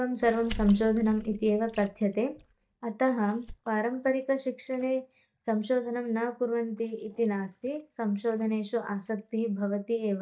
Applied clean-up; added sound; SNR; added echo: neural mask model DeepFilterNet 3.